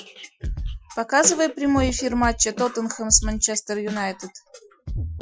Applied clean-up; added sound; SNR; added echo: classical method Wiener filter.